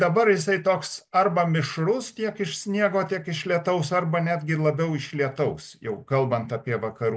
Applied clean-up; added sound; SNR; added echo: none; none; none; none.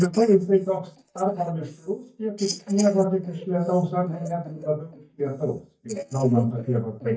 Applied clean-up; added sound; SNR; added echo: neural mask model DeepFilterNet 3.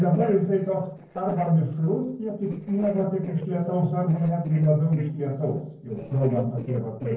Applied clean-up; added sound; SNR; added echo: neural separator model SepFormer DNS4.